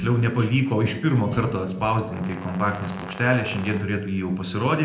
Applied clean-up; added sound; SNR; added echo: none; Brass instrument; 17 dB; reverberation time 0.7 s.